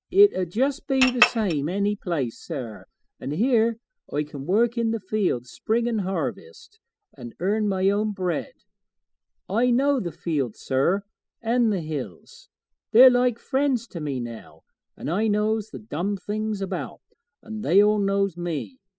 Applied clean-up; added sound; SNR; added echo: classical method spectral subtraction.